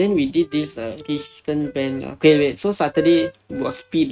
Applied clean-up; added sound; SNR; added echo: neural mask model RNNoise.